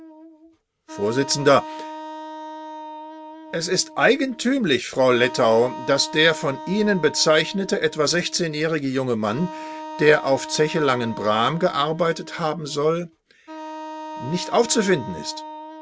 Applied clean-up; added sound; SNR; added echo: none; Wind instrument, woodwind instrument; 14 dB; none.